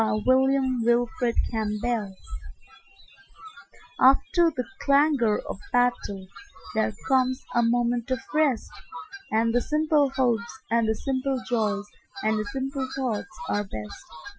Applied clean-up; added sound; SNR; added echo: classical method Wiener filter.